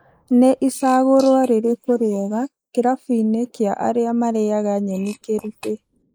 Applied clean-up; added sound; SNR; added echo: neural mask model Resemble Enhance denoiser.